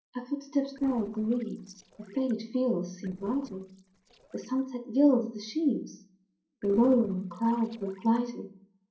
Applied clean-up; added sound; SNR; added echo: neural separator model SepFormer DNS4.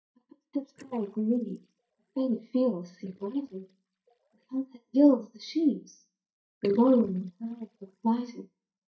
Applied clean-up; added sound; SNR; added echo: neural mask model DeepFilterNet 3.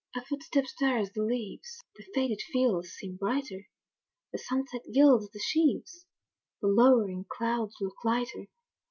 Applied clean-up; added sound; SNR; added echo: none; none; none; none.